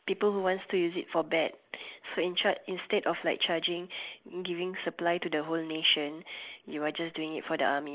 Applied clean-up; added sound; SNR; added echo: neural mask model Resemble Enhance denoiser.